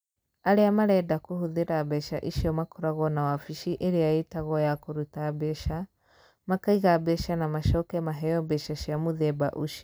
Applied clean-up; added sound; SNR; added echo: none; none; none; none.